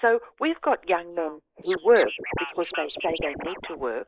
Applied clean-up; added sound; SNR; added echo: neural mask model Resemble Enhance denoiser.